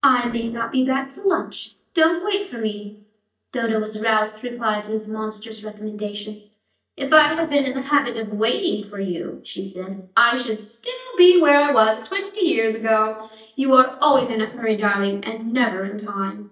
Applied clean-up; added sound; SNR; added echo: neural mask model DeepFilterNet 3.